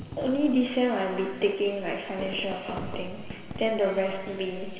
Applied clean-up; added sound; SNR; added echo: none; Fireworks; 15 dB; reverberation time 2.2 s.